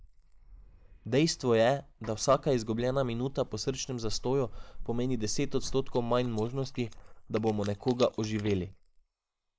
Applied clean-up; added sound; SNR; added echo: neural mask model Resemble Enhance denoiser.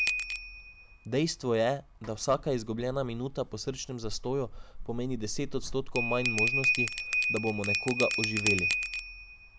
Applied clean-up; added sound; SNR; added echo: none; Bell; 1 dB; none.